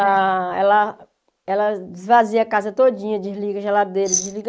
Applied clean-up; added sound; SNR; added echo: neural mask model Resemble Enhance denoiser.